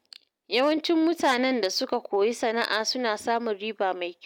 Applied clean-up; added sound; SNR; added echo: none; none; none; none.